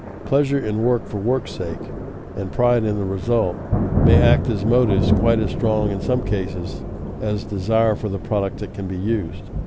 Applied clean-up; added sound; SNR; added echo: none; Thunder; 2 dB; none.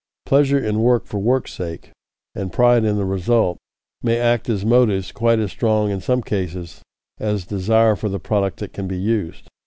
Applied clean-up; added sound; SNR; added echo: none; none; none; none.